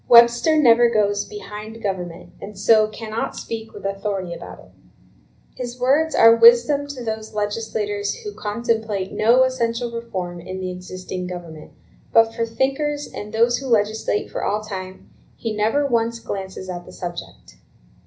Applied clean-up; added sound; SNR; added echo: none; none; none; reverberation time 0.5 s.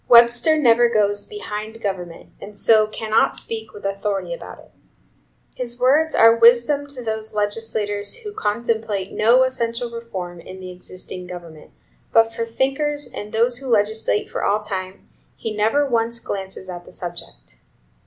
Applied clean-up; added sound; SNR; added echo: none; none; none; none.